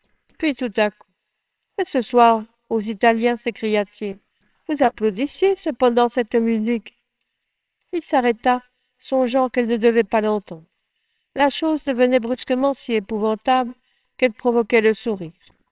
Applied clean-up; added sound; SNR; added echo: neural separator model SepFormer WHAMR!.